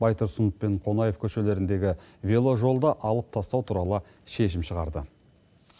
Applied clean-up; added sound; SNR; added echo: none; none; none; none.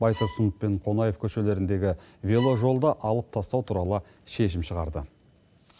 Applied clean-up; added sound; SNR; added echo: none; Bowed string instrument; 17 dB; none.